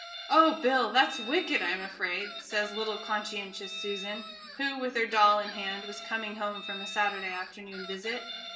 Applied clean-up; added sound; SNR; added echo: none; Chicken, rooster; 12 dB; reverberation time 2.2 s.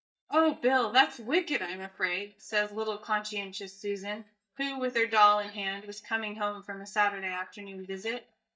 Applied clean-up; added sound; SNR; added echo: neural mask model DeepFilterNet 3.